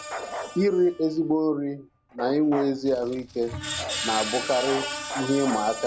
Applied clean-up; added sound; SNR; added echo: none; Bark + Screech; 8 dB; none.